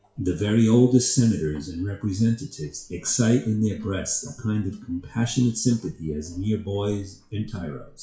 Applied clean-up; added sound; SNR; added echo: classical method WPE with log-MMSE.